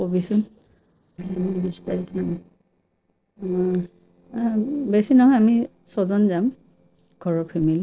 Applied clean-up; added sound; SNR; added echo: neural separator model SepFormer DNS4.